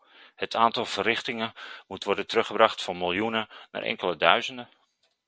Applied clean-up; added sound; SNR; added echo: none; none; none; none.